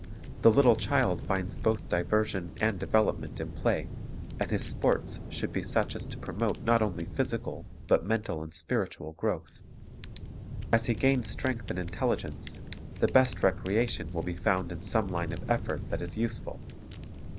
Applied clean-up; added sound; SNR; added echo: none; Fire; 9 dB; none.